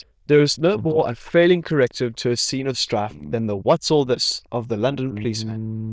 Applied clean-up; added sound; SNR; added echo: neural diffusion model UNIVERSE++.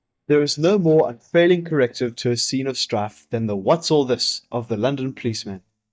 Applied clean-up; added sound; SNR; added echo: neural mask model DeepFilterNet 3.